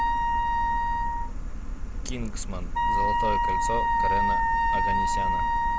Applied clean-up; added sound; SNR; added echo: none; Wind instrument, woodwind instrument; -4 dB; none.